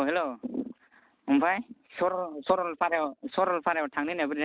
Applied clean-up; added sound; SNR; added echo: none; none; none; none.